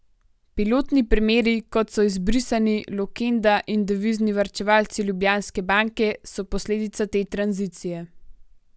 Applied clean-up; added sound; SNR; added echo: none; none; none; none.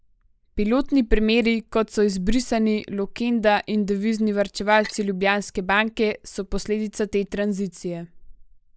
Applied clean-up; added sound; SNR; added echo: neural mask model Resemble Enhance denoiser.